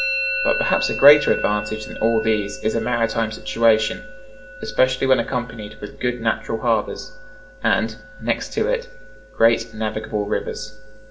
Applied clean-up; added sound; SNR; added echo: none; Musical instrument; 11 dB; reverberation time 1.1 s.